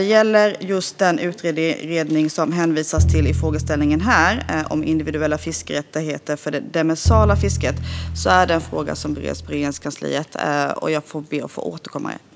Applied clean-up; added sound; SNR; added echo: none; Bowed string instrument; 2 dB; none.